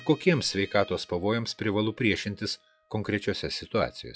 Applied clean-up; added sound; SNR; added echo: classical method log-MMSE.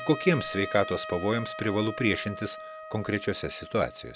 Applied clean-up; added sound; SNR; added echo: none; Trumpet; 11 dB; none.